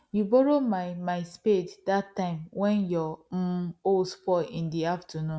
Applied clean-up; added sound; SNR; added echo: none; none; none; none.